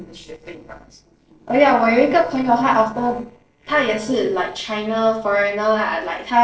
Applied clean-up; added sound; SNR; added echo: neural separator model SepFormer DNS4.